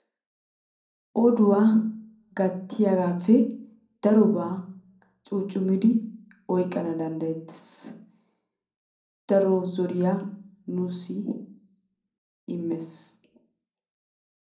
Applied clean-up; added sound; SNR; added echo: none; none; none; reverberation time 0.5 s.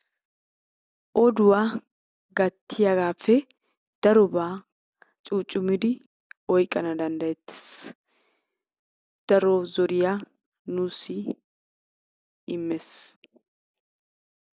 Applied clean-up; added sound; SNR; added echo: none; none; none; none.